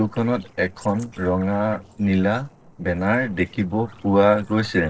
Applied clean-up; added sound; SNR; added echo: neural separator model SepFormer DNS4.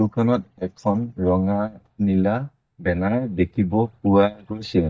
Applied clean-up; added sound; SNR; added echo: neural mask model DeepFilterNet 3.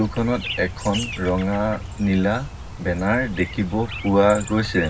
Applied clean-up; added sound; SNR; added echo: none; Chirp, tweet; 11 dB; reverberation time 0.4 s.